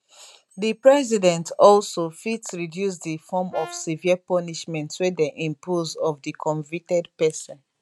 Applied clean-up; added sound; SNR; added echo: neural mask model RNNoise.